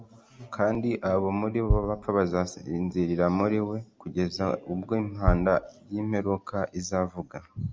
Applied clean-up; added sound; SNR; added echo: none; Bass drum; 5 dB; none.